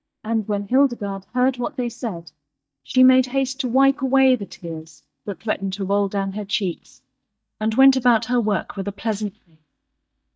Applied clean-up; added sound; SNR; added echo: neural mask model DeepFilterNet 3.